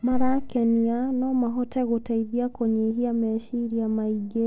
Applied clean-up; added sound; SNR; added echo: neural separator model SepFormer DNS4.